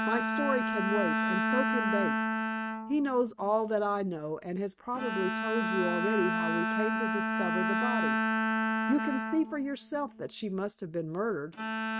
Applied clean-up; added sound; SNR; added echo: neural mask model RNNoise.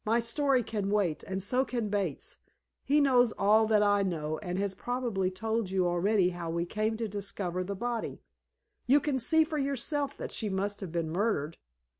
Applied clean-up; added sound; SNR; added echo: none; none; none; none.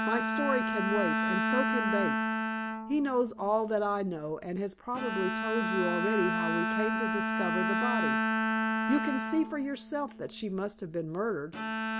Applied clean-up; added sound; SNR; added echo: none; Bowed string instrument; -1 dB; none.